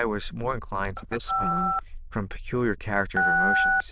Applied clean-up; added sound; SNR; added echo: neural diffusion model UNIVERSE++.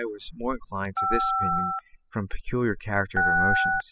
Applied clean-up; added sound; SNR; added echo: classical method spectral subtraction.